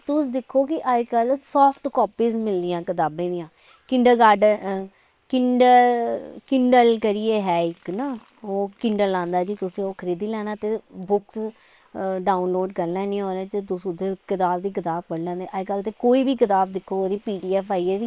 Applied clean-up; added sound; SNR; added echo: neural separator model SepFormer WHAM!.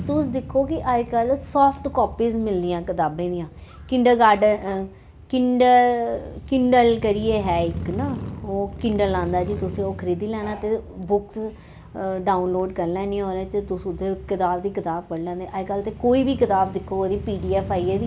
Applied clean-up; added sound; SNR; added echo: none; Motorcycle / Crow; 13 dB; none.